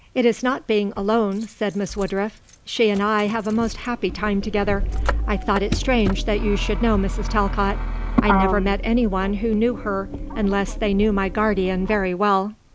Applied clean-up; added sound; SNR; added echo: none; Motor vehicle (road); 5 dB; none.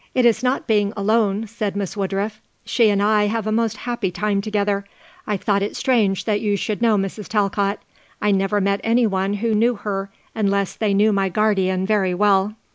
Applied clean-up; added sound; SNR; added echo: none; none; none; none.